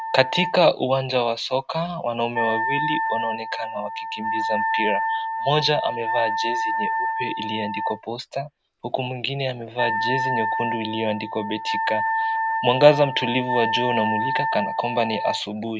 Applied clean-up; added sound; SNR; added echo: none; Wind instrument, woodwind instrument; 2 dB; none.